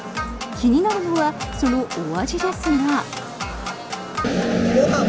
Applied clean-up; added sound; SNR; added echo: none; none; none; none.